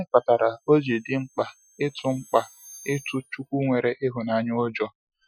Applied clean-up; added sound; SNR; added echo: classical method Wiener filter.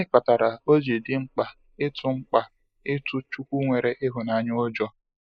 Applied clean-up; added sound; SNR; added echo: neural mask model Resemble Enhance denoiser.